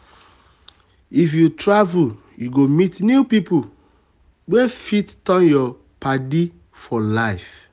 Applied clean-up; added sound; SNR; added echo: none; none; none; none.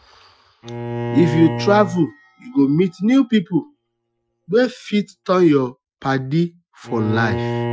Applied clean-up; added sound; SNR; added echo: classical method Wiener filter.